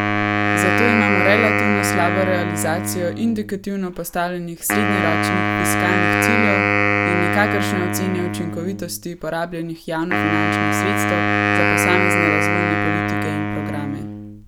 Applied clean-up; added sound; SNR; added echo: none; Wind instrument, woodwind instrument; -4 dB; none.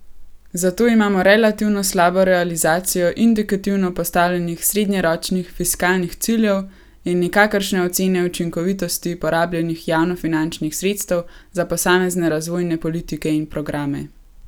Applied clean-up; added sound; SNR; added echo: none; none; none; none.